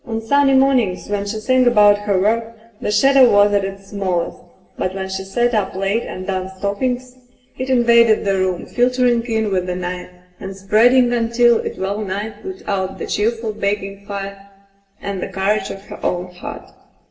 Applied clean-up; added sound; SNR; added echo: none; none; none; reverberation time 0.8 s.